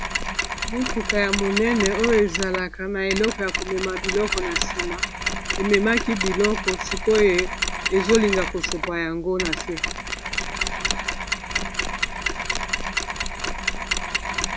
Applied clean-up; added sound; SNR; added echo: none; Mechanisms; 2 dB; none.